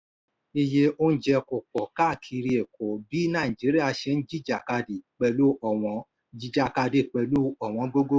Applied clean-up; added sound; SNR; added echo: none; none; none; none.